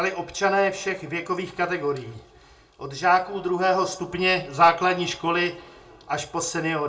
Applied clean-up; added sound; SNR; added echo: none; none; none; reverberation time 0.2 s.